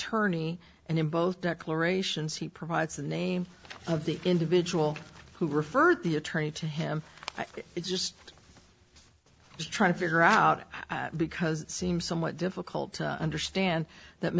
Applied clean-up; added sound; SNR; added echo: none; none; none; none.